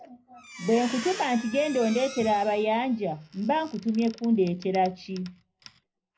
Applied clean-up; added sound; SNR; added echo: none; Squeak; 17 dB; reverberation time 0.5 s.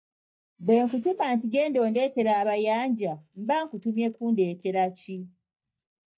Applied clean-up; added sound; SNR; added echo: neural mask model DeepFilterNet 3.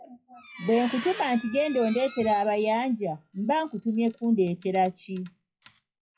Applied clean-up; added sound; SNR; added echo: classical method WPE with log-MMSE.